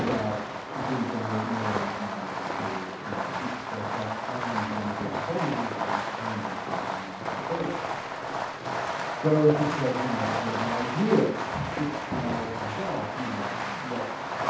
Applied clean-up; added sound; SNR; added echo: none; Fireworks; 0 dB; reverberation time 0.8 s.